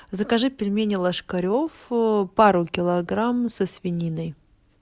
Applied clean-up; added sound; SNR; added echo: none; none; none; none.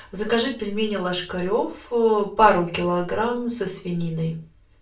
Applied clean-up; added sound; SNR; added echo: none; none; none; reverberation time 0.3 s.